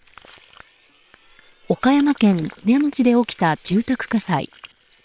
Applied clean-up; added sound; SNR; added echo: neural separator model SepFormer WHAM!.